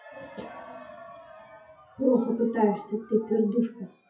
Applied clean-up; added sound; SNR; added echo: classical method WPE with log-MMSE.